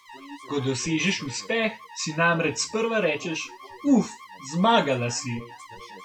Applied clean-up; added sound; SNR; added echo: classical method log-MMSE.